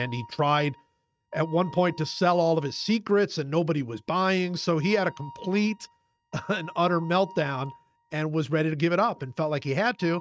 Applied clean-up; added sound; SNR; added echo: neural mask model RNNoise.